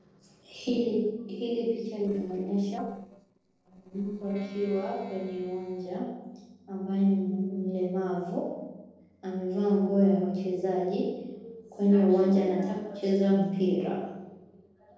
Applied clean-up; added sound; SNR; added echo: neural separator model SepFormer DNS4.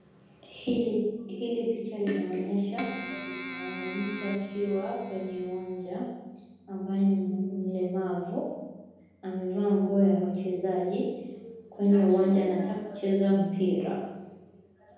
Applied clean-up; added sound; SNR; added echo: none; Keyboard (musical); 11 dB; reverberation time 1.3 s.